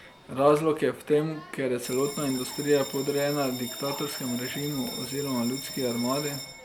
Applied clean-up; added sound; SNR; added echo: none; Bell; 11 dB; none.